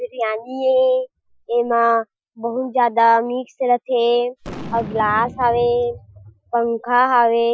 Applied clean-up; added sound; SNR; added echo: classical method Wiener filter.